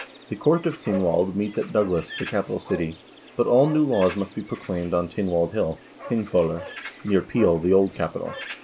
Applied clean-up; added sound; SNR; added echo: none; Bird + Bark; 16 dB; none.